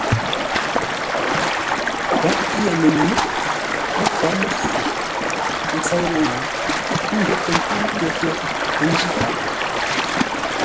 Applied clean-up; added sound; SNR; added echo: none; Stream; -4 dB; none.